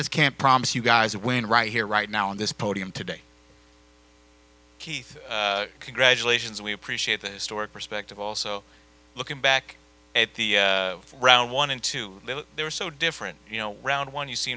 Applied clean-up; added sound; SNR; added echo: none; none; none; none.